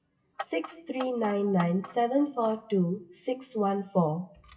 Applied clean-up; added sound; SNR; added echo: classical method WPE with log-MMSE.